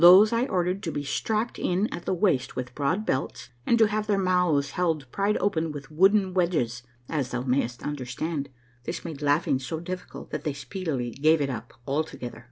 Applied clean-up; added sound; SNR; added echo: none; none; none; none.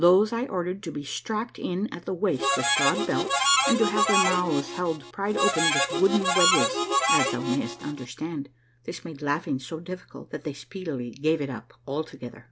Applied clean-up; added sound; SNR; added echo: none; Harmonica; -2 dB; none.